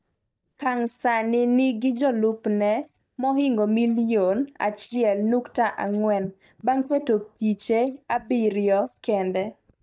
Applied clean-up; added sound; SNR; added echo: neural mask model DeepFilterNet 3.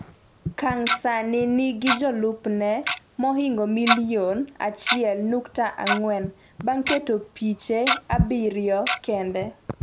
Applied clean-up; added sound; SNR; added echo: none; Tick-tock; 4 dB; none.